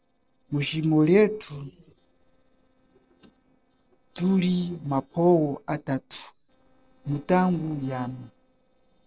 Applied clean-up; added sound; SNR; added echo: neural separator model SepFormer DNS4.